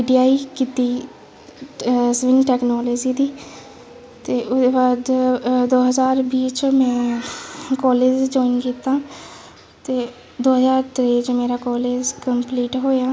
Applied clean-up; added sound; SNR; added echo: none; none; none; none.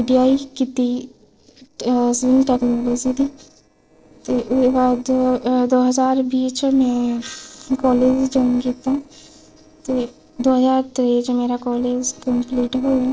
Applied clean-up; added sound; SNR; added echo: neural separator model SepFormer DNS4.